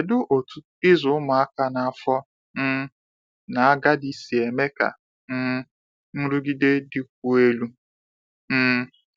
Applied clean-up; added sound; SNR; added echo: none; none; none; none.